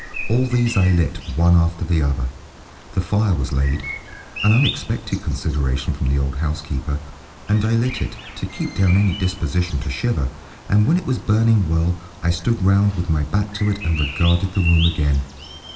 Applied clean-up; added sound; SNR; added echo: none; Bird vocalization, bird call, bird song; 15 dB; reverberation time 1.4 s.